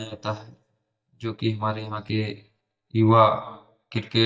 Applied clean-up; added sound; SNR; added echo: neural mask model DeepFilterNet 3.